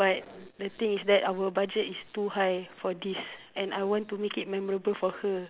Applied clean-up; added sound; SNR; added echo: none; none; none; none.